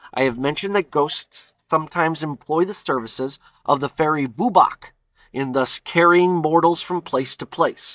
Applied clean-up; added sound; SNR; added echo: neural mask model DeepFilterNet 3.